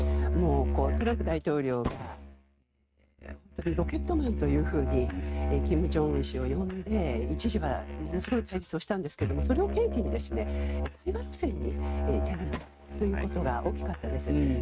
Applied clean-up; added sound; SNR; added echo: neural mask model RNNoise.